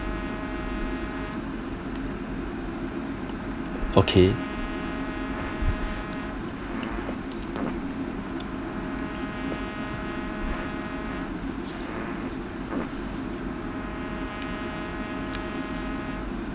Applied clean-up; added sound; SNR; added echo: none; Fart + Trumpet; 10 dB; none.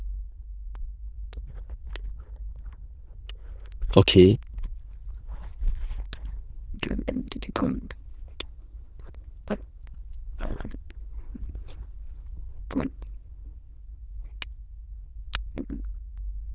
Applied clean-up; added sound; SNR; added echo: neural diffusion model UNIVERSE++.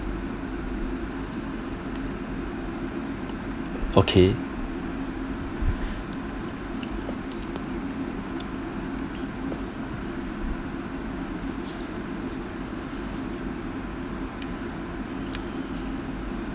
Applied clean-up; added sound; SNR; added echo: none; none; none; none.